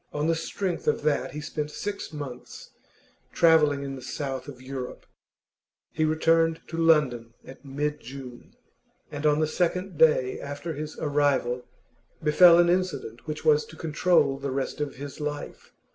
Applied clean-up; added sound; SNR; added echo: none; none; none; none.